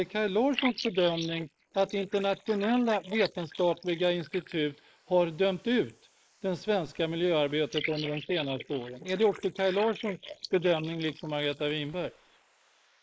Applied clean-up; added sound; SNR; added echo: neural mask model Resemble Enhance denoiser.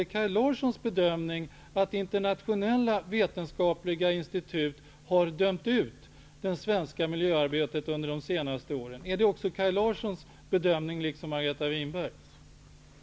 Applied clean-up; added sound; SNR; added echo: none; none; none; none.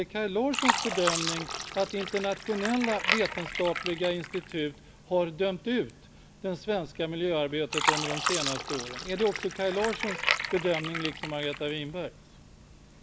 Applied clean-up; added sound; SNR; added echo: none; Fill (with liquid); 3 dB; none.